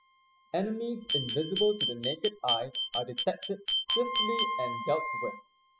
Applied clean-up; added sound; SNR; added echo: classical method spectral subtraction.